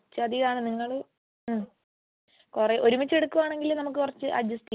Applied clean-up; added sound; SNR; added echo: none; none; none; none.